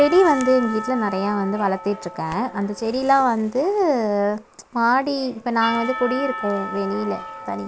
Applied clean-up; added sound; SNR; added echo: none; Church bell / Percussion; 12 dB; none.